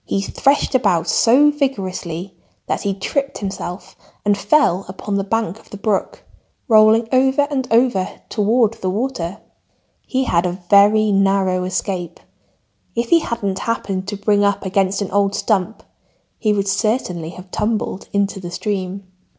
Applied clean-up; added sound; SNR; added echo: none; none; none; none.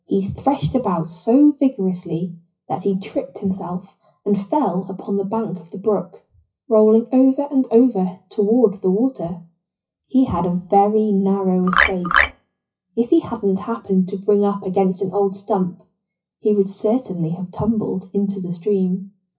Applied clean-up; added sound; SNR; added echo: classical method WPE with log-MMSE.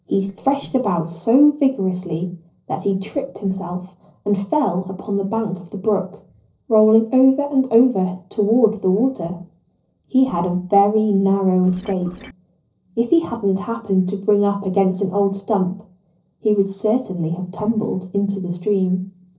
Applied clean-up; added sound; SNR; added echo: neural separator model SepFormer DNS4.